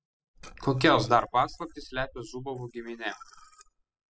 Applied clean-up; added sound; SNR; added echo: classical method spectral subtraction.